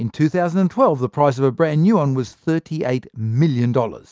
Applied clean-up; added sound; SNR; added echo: none; none; none; none.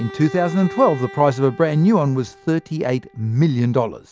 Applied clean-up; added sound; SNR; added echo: none; Bowed string instrument; 19 dB; none.